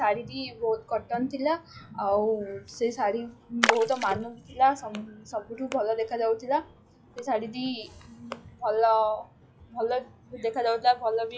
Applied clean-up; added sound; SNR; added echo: classical method log-MMSE.